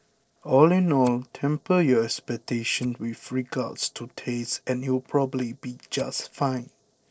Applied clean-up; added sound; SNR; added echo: neural separator model SepFormer DNS4.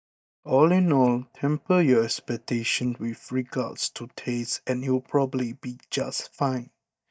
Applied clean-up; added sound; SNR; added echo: neural mask model DeepFilterNet 3.